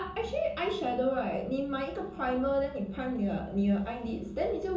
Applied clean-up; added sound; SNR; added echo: none; none; none; reverberation time 0.6 s.